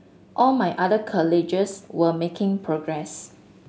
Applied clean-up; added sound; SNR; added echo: none; none; none; none.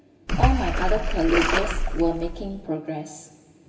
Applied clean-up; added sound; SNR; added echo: none; Splash, splatter; -4 dB; reverberation time 1.3 s.